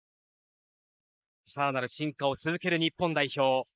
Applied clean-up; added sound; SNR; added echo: neural mask model Resemble Enhance denoiser.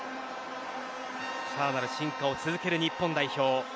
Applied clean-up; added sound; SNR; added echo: none; Trumpet; 13 dB; none.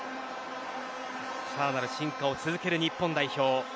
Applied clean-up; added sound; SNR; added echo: none; none; none; none.